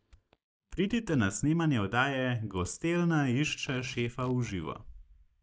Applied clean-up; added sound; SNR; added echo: neural mask model DeepFilterNet 3.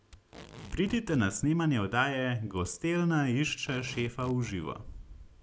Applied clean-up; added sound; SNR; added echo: none; Packing tape, duct tape; 18 dB; none.